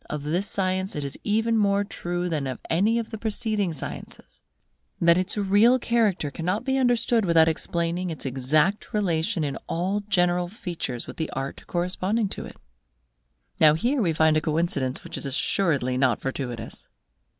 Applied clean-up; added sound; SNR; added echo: none; none; none; none.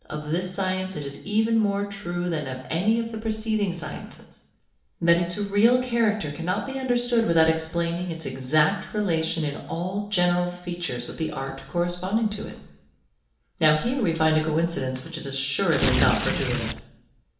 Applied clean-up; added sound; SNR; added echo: none; Tearing; 0 dB; reverberation time 0.7 s.